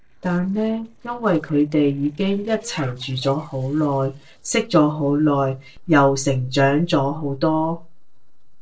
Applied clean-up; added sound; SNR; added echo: neural separator model SepFormer DNS4.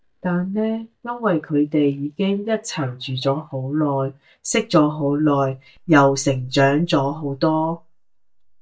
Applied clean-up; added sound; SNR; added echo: neural mask model DeepFilterNet 3.